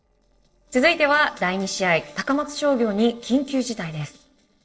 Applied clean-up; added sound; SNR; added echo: neural separator model SepFormer DNS4.